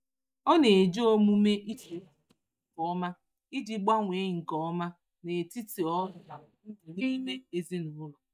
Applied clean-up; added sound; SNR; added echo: neural mask model DeepFilterNet 3.